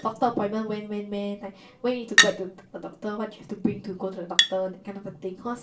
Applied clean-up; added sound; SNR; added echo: none; Chink, clink; 0 dB; reverberation time 0.3 s.